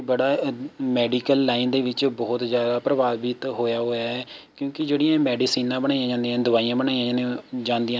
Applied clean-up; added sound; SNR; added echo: none; none; none; none.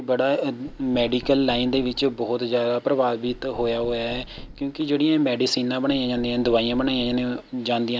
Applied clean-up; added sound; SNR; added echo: none; Knock; 19 dB; none.